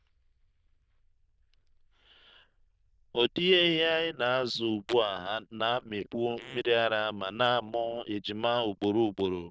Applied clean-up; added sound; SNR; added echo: neural diffusion model UNIVERSE++.